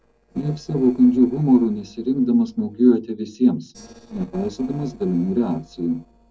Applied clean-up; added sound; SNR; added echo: neural separator model SepFormer DNS4.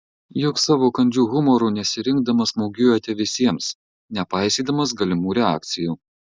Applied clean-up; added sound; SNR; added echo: none; none; none; none.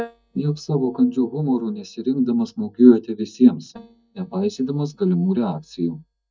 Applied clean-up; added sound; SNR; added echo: neural mask model DeepFilterNet 3.